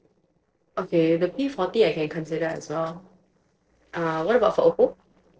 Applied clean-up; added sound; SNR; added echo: neural separator model SepFormer DNS4.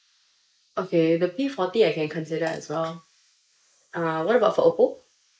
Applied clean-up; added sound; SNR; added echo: neural mask model Resemble Enhance denoiser.